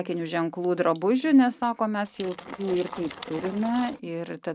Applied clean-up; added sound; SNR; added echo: neural mask model RNNoise.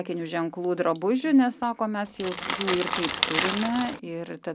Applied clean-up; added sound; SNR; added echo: none; Crackle; 1 dB; none.